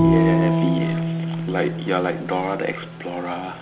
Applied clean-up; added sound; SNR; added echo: none; Bowed string instrument; -3 dB; none.